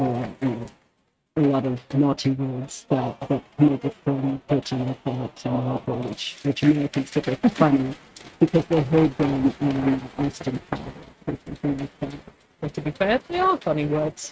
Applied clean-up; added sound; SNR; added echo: neural mask model RNNoise.